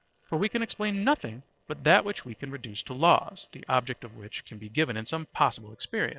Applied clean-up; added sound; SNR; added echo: neural separator model SepFormer DNS4.